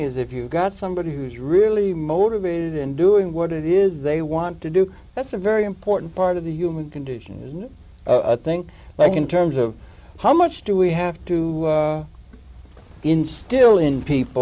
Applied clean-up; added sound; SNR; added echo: none; none; none; none.